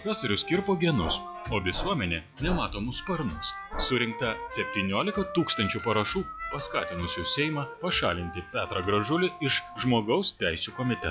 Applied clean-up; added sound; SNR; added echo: classical method log-MMSE.